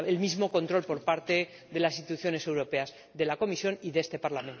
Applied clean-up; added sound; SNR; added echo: none; none; none; none.